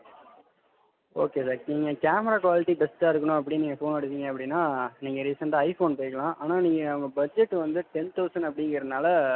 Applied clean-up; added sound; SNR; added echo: none; none; none; none.